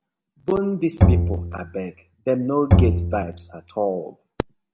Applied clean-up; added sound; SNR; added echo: none; Bowed string instrument; -5 dB; none.